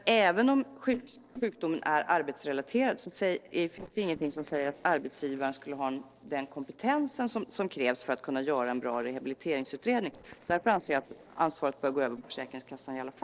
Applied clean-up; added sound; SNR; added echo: neural separator model SepFormer DNS4.